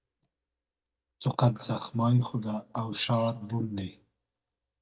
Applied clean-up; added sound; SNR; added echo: neural mask model DeepFilterNet 3.